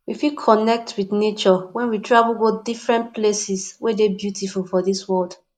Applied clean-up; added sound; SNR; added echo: neural mask model Resemble Enhance denoiser.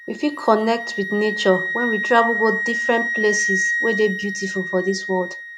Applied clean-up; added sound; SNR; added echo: none; Wind instrument, woodwind instrument; 4 dB; none.